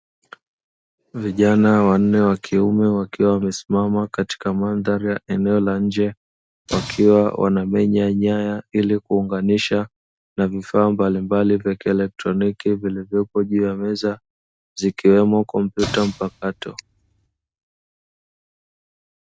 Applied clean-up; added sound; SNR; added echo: none; Explosion; 15 dB; none.